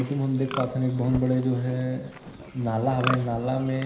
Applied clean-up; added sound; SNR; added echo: none; Livestock, farm animals, working animals; 11 dB; reverberation time 0.9 s.